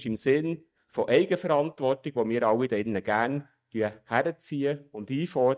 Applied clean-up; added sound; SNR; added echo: neural mask model DeepFilterNet 3.